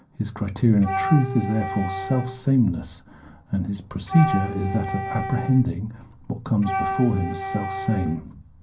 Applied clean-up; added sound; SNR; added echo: none; Wind instrument, woodwind instrument; 8 dB; reverberation time 0.3 s.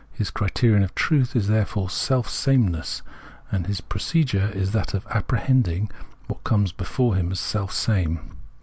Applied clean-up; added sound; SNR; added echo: none; none; none; none.